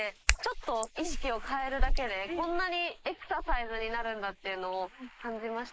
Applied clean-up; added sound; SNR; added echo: neural mask model Resemble Enhance denoiser.